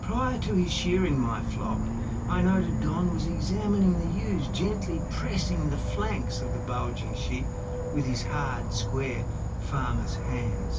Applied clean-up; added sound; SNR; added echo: none; Insect / Frog; 0 dB; reverberation time 0.2 s.